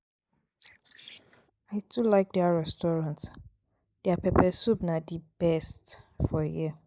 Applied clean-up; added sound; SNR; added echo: neural mask model Resemble Enhance denoiser.